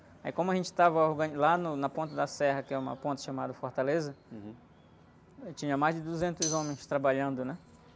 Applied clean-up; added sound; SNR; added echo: none; Tambourine; 6 dB; none.